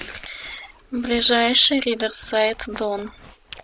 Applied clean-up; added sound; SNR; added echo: none; Chewing, mastication; 19 dB; none.